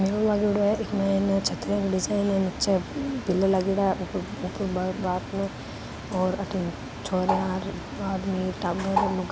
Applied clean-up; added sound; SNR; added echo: none; Bird; 8 dB; none.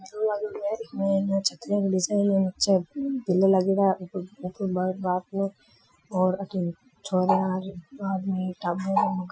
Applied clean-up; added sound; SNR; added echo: classical method Wiener filter.